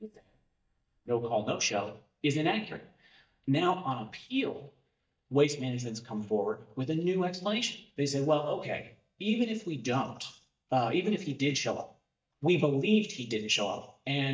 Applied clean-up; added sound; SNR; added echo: neural mask model DeepFilterNet 3.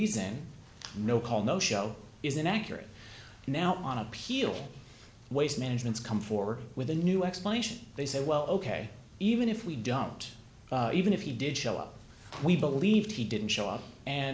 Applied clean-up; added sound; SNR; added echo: none; none; none; none.